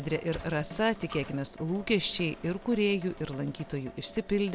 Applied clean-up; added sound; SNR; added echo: none; Snare drum + Sliding door; 20 dB; none.